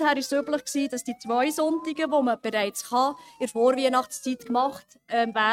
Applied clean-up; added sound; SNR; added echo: neural mask model RNNoise.